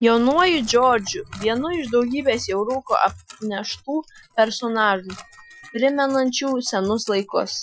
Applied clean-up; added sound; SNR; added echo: classical method Wiener filter.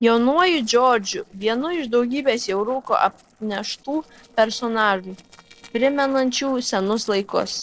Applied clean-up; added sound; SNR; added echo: neural separator model SepFormer DNS4.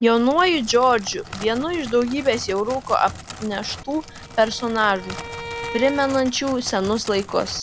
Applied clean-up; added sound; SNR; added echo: none; Bowed string instrument + Crackle; 14 dB; none.